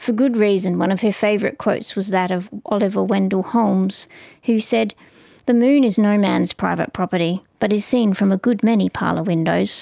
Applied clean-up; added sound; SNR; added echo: none; none; none; none.